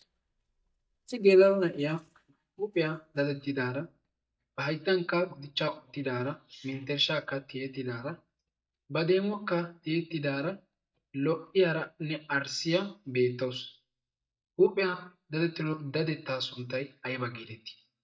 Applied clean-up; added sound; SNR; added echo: neural mask model DeepFilterNet 3.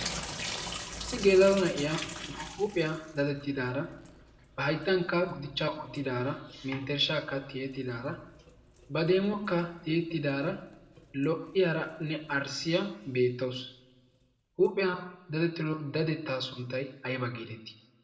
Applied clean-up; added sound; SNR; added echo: none; Drip / Sink (filling or washing); 15 dB; reverberation time 1.0 s.